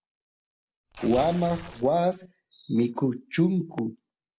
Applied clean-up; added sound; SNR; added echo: none; Tearing; 15 dB; none.